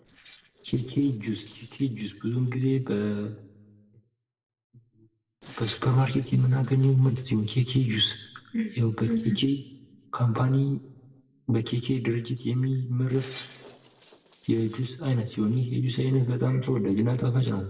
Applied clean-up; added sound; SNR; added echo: neural separator model SepFormer DNS4.